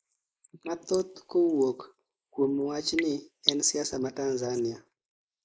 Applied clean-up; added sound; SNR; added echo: neural mask model Resemble Enhance denoiser.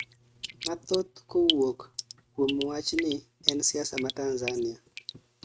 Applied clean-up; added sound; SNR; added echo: neural mask model RNNoise.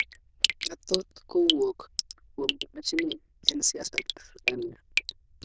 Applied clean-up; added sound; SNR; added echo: neural diffusion model UNIVERSE++.